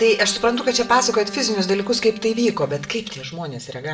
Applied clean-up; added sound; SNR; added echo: none; Bowed string instrument; 17 dB; reverberation time 0.3 s.